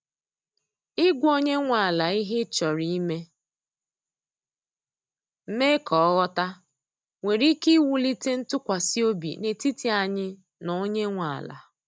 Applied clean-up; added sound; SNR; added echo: none; none; none; none.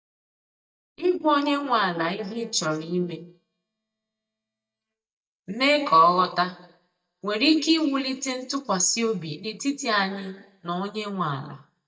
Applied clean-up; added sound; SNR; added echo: neural mask model DeepFilterNet 3.